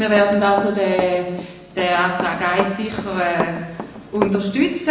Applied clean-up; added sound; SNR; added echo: none; Run; 10 dB; reverberation time 0.9 s.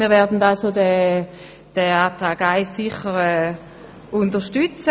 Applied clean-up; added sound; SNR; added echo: none; none; none; none.